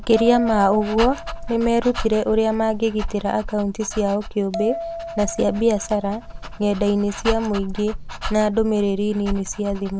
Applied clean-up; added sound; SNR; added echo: none; Bell + Dog; 9 dB; none.